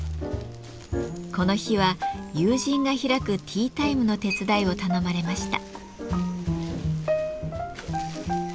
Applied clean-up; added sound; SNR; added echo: none; Chink, clink + Train; 19 dB; none.